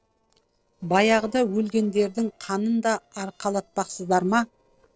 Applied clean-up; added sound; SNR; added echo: neural separator model SepFormer DNS4.